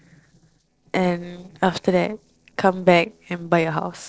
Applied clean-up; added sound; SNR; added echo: neural separator model SepFormer DNS4.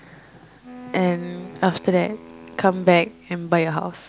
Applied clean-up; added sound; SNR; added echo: none; Wind instrument, woodwind instrument; 20 dB; none.